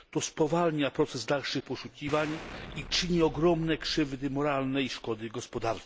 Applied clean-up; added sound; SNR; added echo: none; Explosion; 15 dB; none.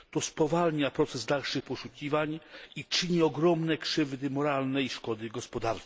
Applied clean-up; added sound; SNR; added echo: none; none; none; none.